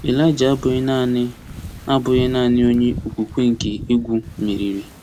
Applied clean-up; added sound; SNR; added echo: none; Wind / Ocean; 13 dB; none.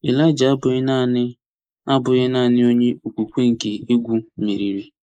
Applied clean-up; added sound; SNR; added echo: neural mask model Resemble Enhance denoiser.